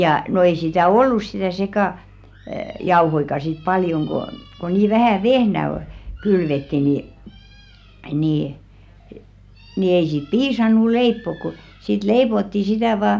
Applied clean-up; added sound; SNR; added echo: none; none; none; none.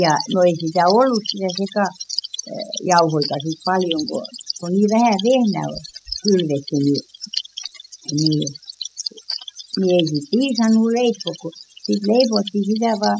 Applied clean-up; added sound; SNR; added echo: classical method spectral subtraction.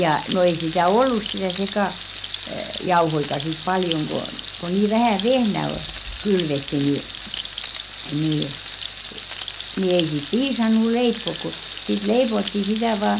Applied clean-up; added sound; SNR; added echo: none; Frying (food); -1 dB; none.